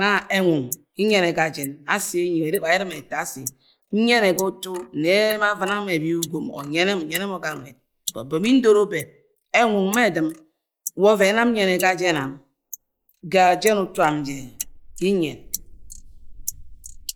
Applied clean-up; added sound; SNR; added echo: neural mask model Resemble Enhance denoiser.